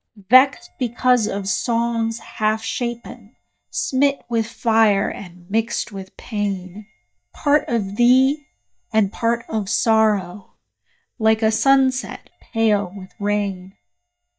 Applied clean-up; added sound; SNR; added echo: neural mask model DeepFilterNet 3.